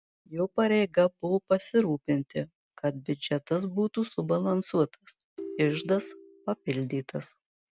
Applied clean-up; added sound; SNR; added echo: none; Ringtone; 14 dB; none.